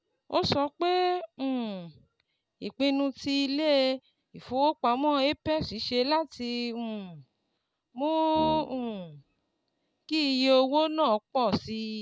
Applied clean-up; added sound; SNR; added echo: none; Brass instrument; 13 dB; none.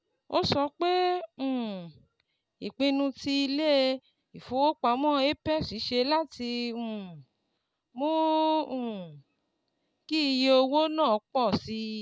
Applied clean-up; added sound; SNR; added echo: none; none; none; none.